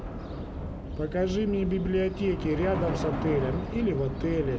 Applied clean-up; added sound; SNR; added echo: none; Subway, metro, underground / Train; 4 dB; none.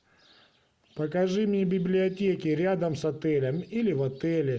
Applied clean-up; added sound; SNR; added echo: none; none; none; none.